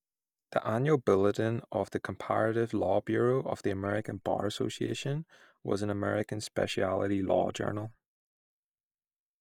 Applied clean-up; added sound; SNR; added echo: neural mask model DeepFilterNet 3.